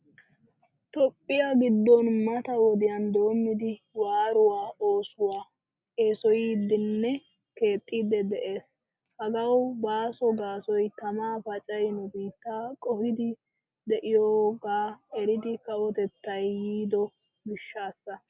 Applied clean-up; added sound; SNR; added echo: none; none; none; none.